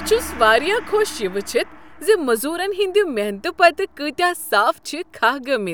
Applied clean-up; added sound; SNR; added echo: none; Gong; 18 dB; none.